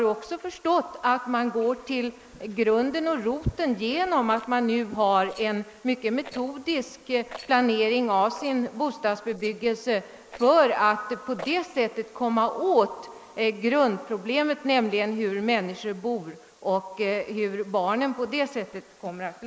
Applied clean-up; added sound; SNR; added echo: neural mask model Resemble Enhance denoiser.